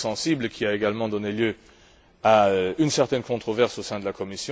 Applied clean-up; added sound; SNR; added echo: none; none; none; none.